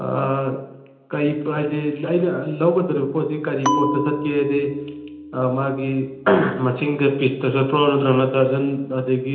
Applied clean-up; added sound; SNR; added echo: none; Bell; 6 dB; reverberation time 0.8 s.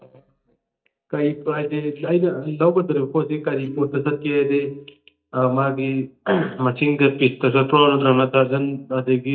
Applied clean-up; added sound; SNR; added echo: neural mask model DeepFilterNet 3.